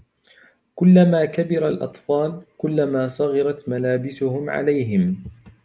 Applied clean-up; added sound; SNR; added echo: none; none; none; none.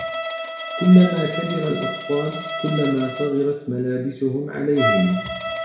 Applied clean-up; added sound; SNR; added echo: none; Bowed string instrument; 7 dB; reverberation time 0.6 s.